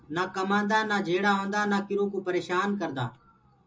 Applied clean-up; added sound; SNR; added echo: none; none; none; reverberation time 0.2 s.